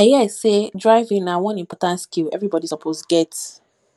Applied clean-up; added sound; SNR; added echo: none; none; none; none.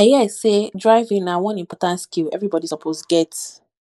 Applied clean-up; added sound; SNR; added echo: neural mask model Resemble Enhance denoiser.